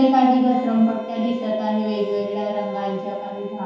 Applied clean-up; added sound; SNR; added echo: none; Bowed string instrument; 11 dB; reverberation time 0.8 s.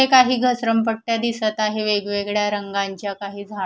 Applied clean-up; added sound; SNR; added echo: none; none; none; none.